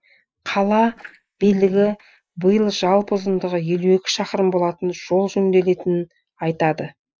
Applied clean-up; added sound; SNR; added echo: neural mask model Resemble Enhance denoiser.